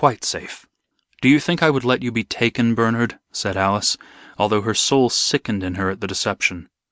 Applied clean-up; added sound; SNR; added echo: none; none; none; none.